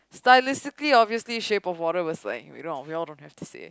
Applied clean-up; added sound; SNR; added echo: none; none; none; none.